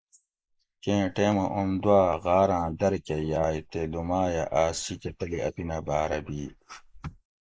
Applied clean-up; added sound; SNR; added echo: neural mask model Resemble Enhance denoiser.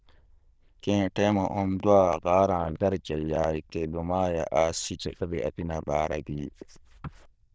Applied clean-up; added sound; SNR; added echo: neural diffusion model UNIVERSE++.